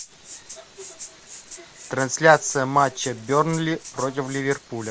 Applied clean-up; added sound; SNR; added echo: none; Rattle (instrument); 17 dB; none.